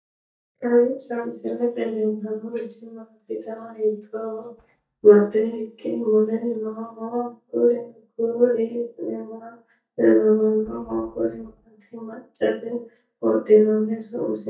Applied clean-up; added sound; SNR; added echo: neural mask model DeepFilterNet 3.